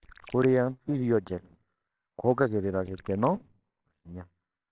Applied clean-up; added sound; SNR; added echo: neural separator model SepFormer WHAMR!.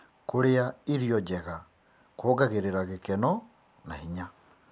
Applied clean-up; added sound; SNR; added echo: none; none; none; none.